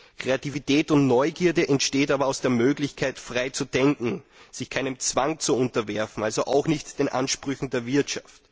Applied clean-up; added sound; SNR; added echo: none; none; none; none.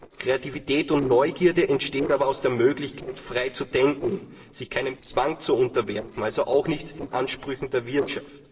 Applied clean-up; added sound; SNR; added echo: neural separator model SepFormer DNS4.